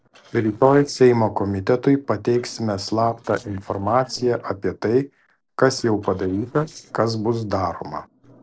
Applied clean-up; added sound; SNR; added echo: neural separator model SepFormer DNS4.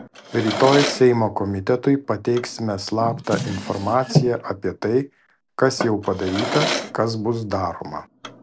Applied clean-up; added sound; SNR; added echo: none; Drawer open or close; 7 dB; none.